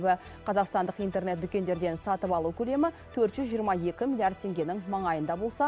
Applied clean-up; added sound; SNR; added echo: none; none; none; none.